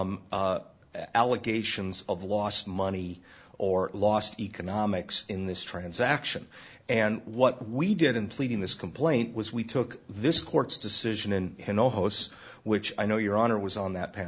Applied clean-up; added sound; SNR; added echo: none; none; none; none.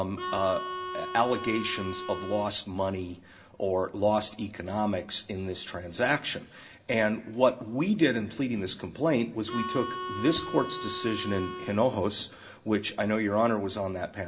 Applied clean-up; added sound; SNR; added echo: none; Harmonica; 7 dB; reverberation time 1.0 s.